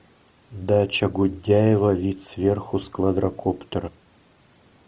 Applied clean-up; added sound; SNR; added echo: none; none; none; none.